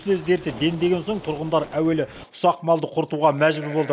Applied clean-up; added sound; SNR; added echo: none; none; none; none.